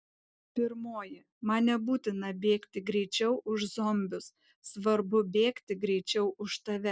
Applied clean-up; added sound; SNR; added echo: none; none; none; none.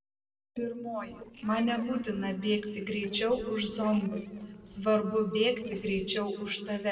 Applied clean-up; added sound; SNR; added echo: neural separator model SepFormer DNS4.